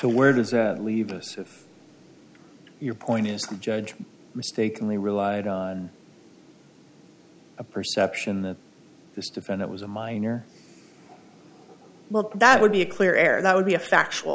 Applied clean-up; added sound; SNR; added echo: none; none; none; none.